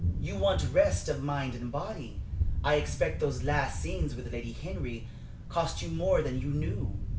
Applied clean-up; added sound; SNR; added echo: none; Thunder; 2 dB; none.